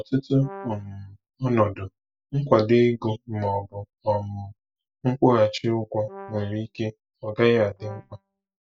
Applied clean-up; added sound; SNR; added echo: neural mask model DeepFilterNet 3.